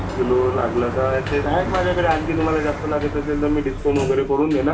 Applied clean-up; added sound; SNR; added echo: none; Sliding door; 6 dB; reverberation time 2.7 s.